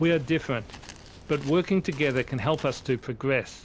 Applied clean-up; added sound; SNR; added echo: none; Walk, footsteps + Boom; 19 dB; none.